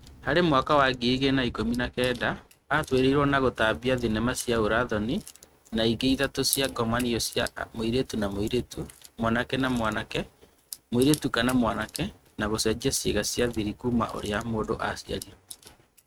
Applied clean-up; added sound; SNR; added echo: neural mask model RNNoise.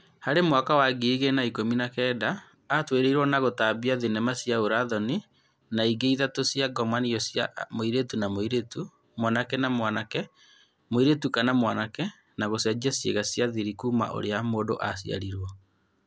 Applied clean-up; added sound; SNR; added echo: none; none; none; none.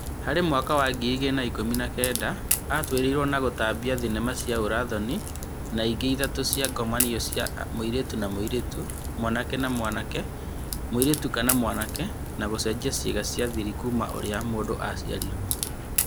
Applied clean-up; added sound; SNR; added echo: none; Crack; 4 dB; none.